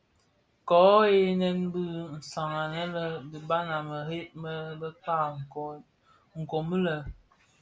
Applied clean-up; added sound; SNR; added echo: none; none; none; none.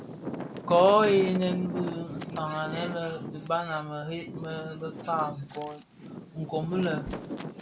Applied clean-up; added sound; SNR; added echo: none; Wind; 9 dB; none.